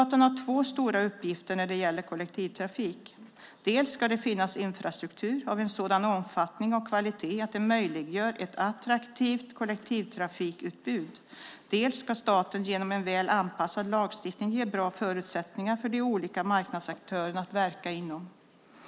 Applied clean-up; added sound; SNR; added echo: none; none; none; none.